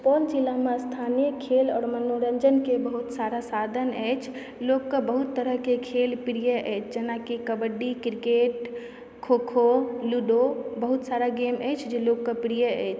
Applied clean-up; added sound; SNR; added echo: none; none; none; none.